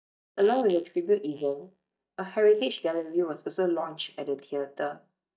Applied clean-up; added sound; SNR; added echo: neural mask model DeepFilterNet 3.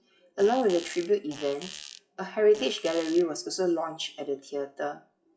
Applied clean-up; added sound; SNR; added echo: classical method WPE with log-MMSE.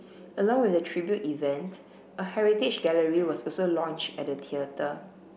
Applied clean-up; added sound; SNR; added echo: none; none; none; none.